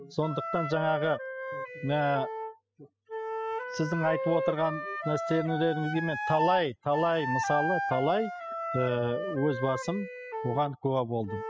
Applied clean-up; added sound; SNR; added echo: classical method spectral subtraction.